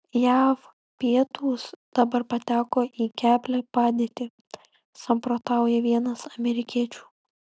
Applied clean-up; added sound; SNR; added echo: none; none; none; none.